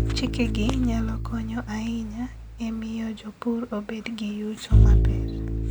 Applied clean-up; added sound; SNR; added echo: none; Bowed string instrument; -5 dB; none.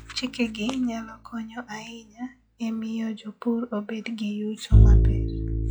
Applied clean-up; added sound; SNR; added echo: classical method log-MMSE.